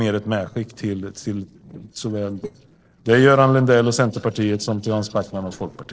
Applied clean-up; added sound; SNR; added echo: neural separator model SepFormer DNS4.